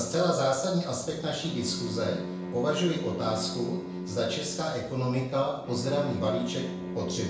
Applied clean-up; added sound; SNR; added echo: none; Bowed string instrument; 8 dB; reverberation time 0.6 s.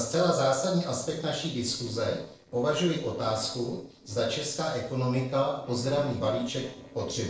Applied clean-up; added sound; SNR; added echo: neural separator model SepFormer DNS4.